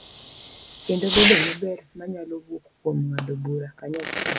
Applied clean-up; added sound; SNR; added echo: none; Fireworks; -2 dB; none.